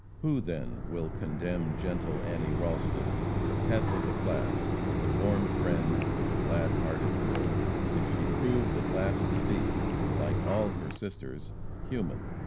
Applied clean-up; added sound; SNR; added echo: none; Mechanisms; -5 dB; none.